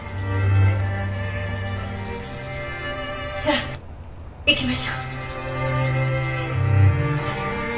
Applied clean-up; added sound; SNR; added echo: none; Rain; 13 dB; reverberation time 0.2 s.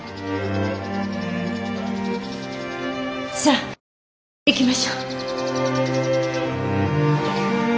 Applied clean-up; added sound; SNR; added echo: none; none; none; none.